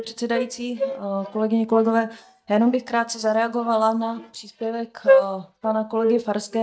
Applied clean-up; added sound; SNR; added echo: neural mask model DeepFilterNet 3.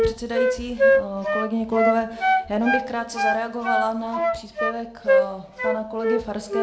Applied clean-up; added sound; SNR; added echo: none; Wind instrument, woodwind instrument; -4 dB; reverberation time 0.5 s.